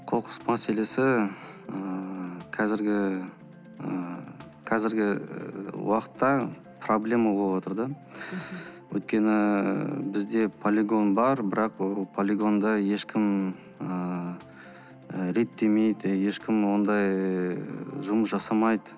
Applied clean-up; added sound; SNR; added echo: none; none; none; none.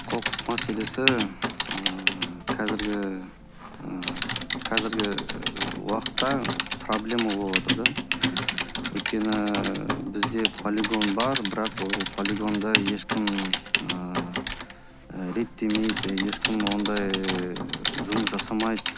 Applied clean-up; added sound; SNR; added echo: none; Typing; 0 dB; none.